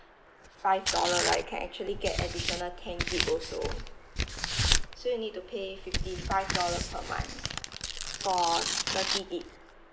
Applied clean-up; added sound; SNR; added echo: none; Tearing; 0 dB; none.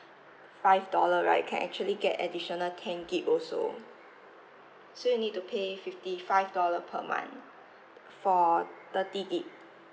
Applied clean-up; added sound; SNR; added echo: none; none; none; none.